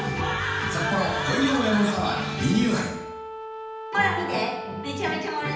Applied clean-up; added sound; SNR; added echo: none; Wind instrument, woodwind instrument; 12 dB; reverberation time 0.8 s.